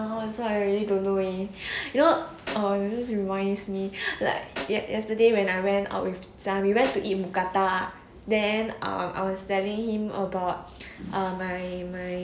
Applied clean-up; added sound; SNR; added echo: none; Snare drum; 15 dB; none.